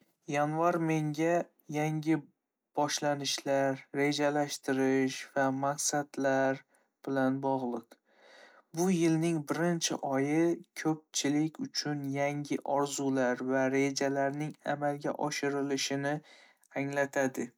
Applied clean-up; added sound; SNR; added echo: none; none; none; none.